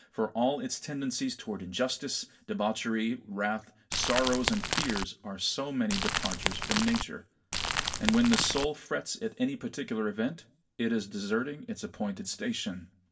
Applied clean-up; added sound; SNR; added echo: none; Crumpling, crinkling / Crackle; 0 dB; reverberation time 0.2 s.